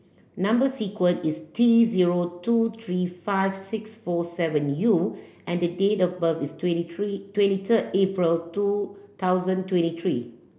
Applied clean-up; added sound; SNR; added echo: none; none; none; none.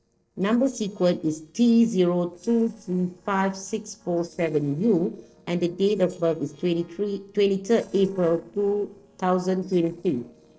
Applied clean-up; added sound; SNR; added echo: neural separator model SepFormer DNS4.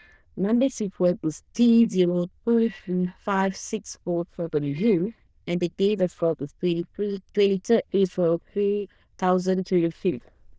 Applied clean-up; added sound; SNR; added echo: neural diffusion model UNIVERSE++.